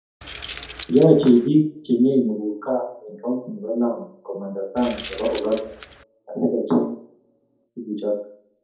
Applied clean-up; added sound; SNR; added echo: none; Keys jangling; 16 dB; reverberation time 0.5 s.